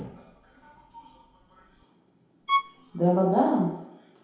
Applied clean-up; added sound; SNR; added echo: none; Bowed string instrument; 3 dB; reverberation time 0.8 s.